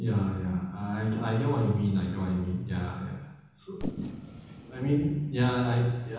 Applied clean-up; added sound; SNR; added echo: none; Fireworks; 16 dB; reverberation time 1.1 s.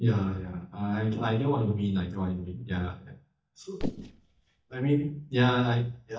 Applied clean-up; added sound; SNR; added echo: neural mask model DeepFilterNet 3.